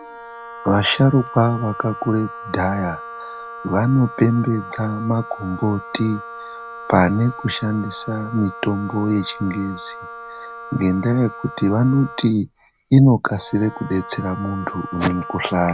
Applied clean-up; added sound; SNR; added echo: none; Wind instrument, woodwind instrument; 14 dB; none.